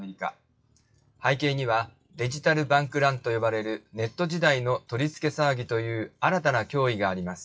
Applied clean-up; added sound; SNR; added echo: classical method WPE with log-MMSE.